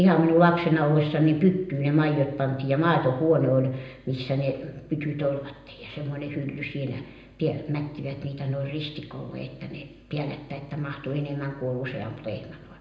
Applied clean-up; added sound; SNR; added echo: none; none; none; reverberation time 0.8 s.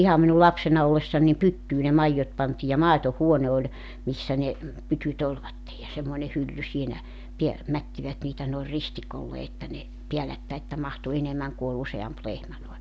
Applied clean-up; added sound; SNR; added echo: none; none; none; none.